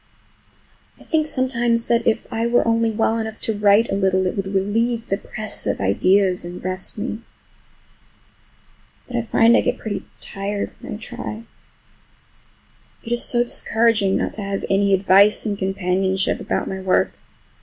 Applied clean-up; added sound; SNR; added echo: none; none; none; none.